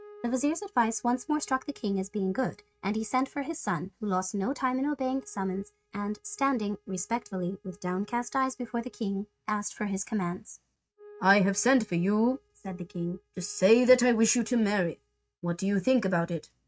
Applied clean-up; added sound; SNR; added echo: neural mask model RNNoise.